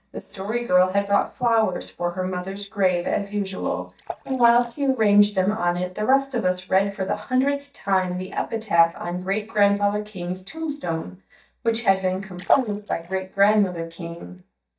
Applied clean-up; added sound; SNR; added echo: neural mask model DeepFilterNet 3.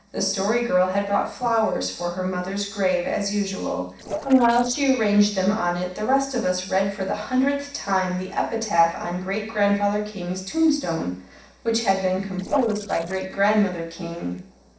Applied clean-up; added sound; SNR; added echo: neural separator model SepFormer DNS4.